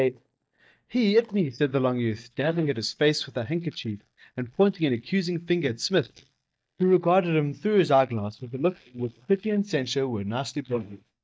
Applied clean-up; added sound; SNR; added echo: neural mask model DeepFilterNet 3.